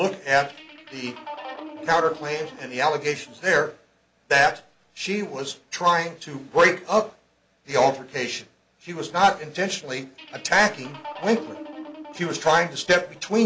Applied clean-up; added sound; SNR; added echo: none; Guitar; 16 dB; none.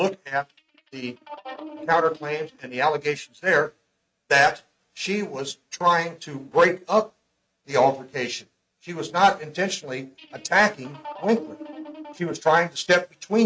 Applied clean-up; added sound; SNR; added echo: neural mask model RNNoise.